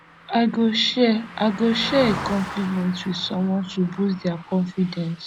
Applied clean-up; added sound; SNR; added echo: none; Car passing by; 13 dB; none.